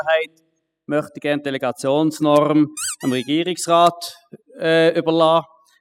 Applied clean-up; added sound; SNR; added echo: classical method spectral subtraction.